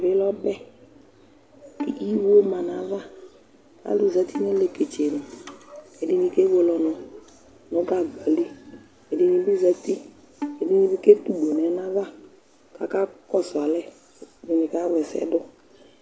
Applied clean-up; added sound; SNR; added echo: none; Bowed string instrument; 15 dB; none.